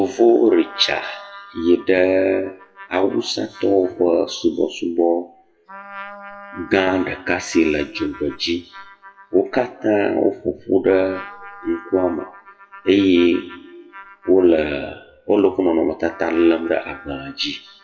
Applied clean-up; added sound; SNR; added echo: classical method WPE with log-MMSE.